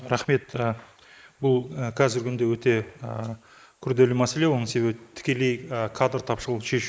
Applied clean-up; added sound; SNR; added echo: neural mask model Resemble Enhance denoiser.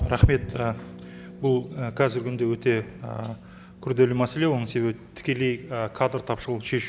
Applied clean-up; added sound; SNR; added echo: none; Harp; 20 dB; none.